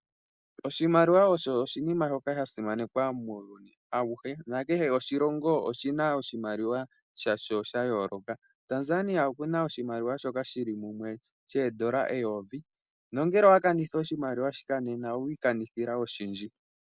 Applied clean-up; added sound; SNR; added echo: none; none; none; none.